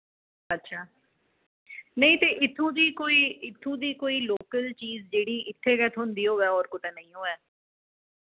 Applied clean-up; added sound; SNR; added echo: none; none; none; none.